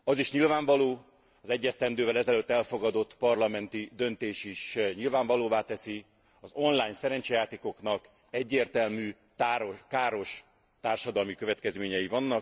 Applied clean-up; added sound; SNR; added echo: none; none; none; none.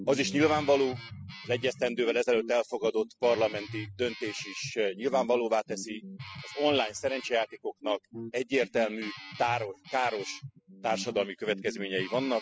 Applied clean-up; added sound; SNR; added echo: classical method spectral subtraction.